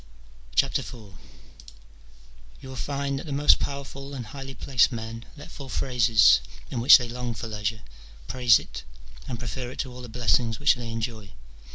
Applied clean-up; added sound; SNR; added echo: none; none; none; none.